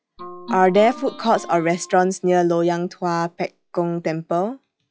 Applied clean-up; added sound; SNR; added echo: classical method log-MMSE.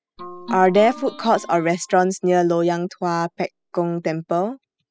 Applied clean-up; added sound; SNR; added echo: classical method spectral subtraction.